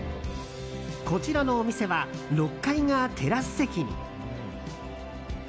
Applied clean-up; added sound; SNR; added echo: none; none; none; none.